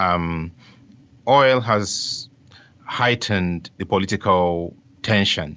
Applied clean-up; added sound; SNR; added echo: none; none; none; none.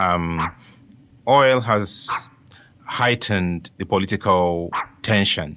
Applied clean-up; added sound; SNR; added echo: none; Dog; 14 dB; none.